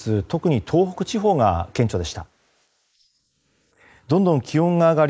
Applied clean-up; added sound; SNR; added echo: neural mask model Resemble Enhance denoiser.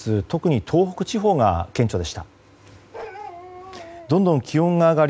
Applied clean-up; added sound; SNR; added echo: none; Bark; 18 dB; none.